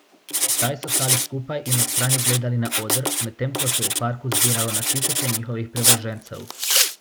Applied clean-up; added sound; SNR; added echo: none; Writing; -4 dB; none.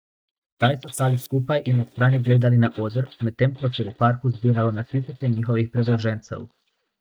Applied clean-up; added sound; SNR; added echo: neural mask model DeepFilterNet 3.